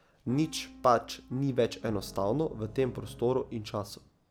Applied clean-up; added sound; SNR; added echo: none; Piano; 17 dB; none.